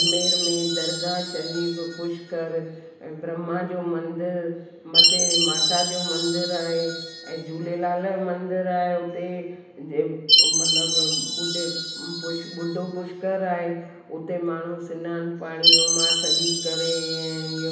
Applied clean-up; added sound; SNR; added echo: none; Chime; -3 dB; reverberation time 0.8 s.